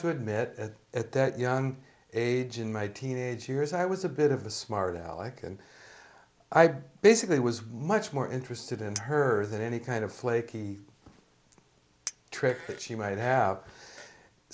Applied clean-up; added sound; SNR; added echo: none; Chink, clink + Fart; 19 dB; none.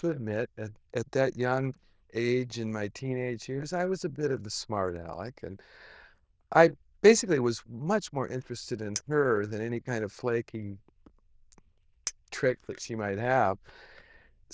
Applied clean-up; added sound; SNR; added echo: neural diffusion model UNIVERSE++.